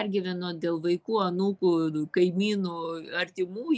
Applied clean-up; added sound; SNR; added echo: none; none; none; none.